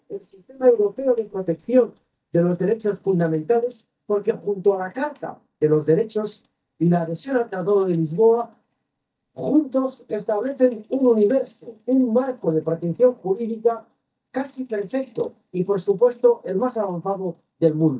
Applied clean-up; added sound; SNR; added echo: neural mask model DeepFilterNet 3.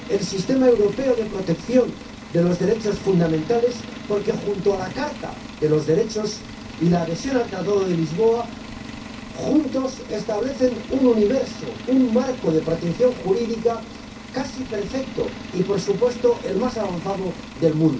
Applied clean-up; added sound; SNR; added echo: none; Engine; 13 dB; reverberation time 0.3 s.